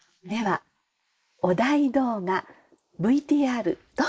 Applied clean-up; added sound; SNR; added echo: neural mask model Resemble Enhance denoiser.